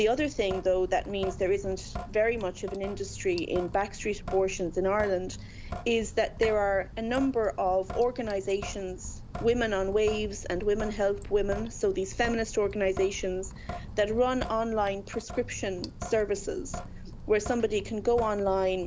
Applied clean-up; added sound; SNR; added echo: none; Drip / Sink (filling or washing); 11 dB; none.